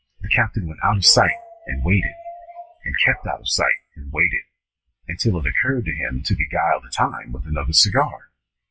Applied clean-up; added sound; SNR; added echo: classical method WPE with log-MMSE.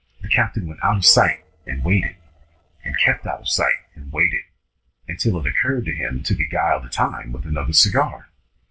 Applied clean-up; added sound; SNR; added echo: neural separator model SepFormer DNS4.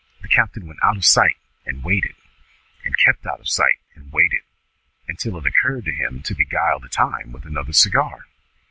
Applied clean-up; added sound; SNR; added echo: none; none; none; none.